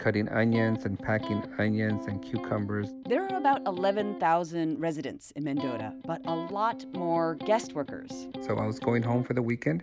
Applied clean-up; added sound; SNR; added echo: none; Electric guitar; 9 dB; none.